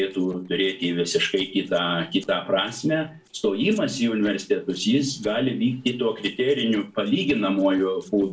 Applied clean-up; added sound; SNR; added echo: neural separator model SepFormer DNS4.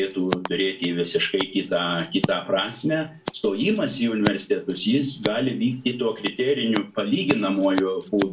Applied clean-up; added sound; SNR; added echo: none; Scissors; 10 dB; reverberation time 0.2 s.